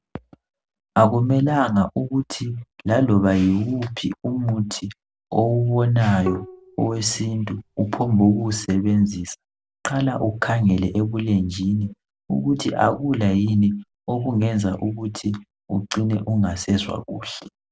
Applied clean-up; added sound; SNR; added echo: none; Bowed string instrument; 14 dB; none.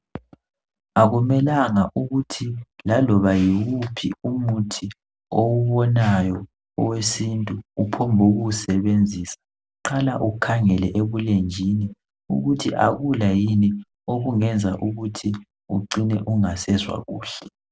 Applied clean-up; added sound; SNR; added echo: none; none; none; none.